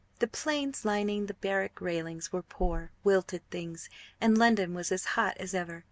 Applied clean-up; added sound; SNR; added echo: none; none; none; none.